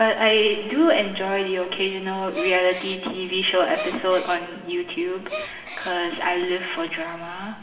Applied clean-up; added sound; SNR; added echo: none; Gasp; 13 dB; reverberation time 2.1 s.